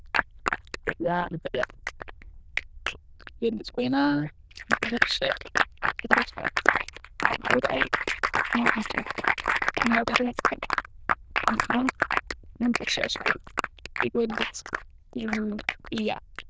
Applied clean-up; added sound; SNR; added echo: neural diffusion model UNIVERSE++.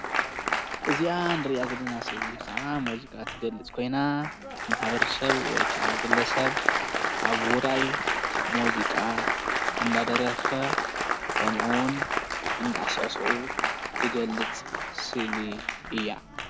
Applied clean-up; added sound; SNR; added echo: none; Applause; -2 dB; none.